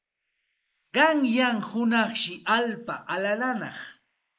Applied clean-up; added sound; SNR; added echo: neural mask model Resemble Enhance denoiser.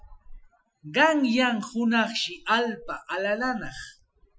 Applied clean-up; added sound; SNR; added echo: classical method Wiener filter.